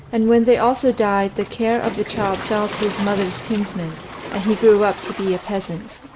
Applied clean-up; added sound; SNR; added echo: none; Waves, surf; 13 dB; none.